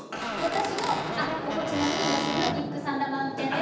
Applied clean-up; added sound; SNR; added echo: none; Squeak / Cupboard open or close; 2 dB; reverberation time 0.9 s.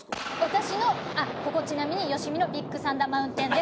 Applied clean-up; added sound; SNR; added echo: none; none; none; none.